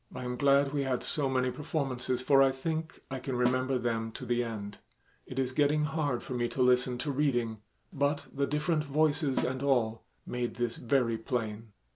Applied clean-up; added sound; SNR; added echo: none; Snare drum; 11 dB; none.